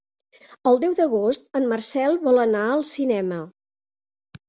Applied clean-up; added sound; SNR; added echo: none; none; none; none.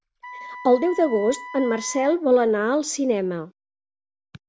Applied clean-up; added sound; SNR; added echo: none; Wind instrument, woodwind instrument; 15 dB; none.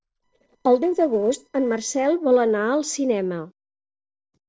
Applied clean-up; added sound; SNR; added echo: neural separator model SepFormer DNS4.